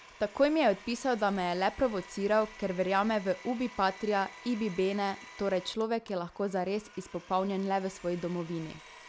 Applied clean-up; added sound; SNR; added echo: none; Domestic sounds, home sounds; 20 dB; none.